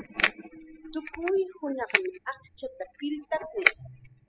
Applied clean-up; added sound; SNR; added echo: classical method spectral subtraction.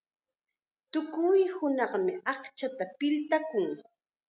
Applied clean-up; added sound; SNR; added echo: none; none; none; none.